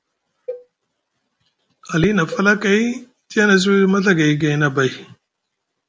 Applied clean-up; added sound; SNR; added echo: none; Cowbell; 20 dB; none.